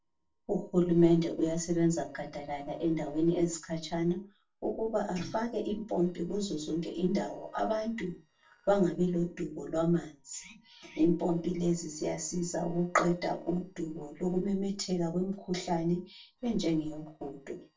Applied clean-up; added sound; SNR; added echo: neural separator model SepFormer DNS4.